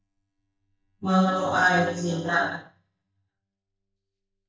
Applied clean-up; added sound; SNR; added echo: neural mask model DeepFilterNet 3.